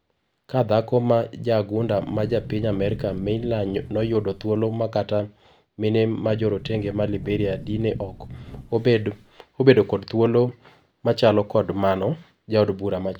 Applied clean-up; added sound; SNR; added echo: none; Sliding door; 14 dB; none.